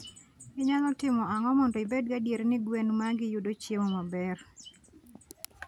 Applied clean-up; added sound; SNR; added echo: none; none; none; none.